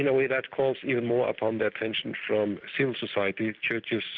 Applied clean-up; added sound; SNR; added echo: none; none; none; none.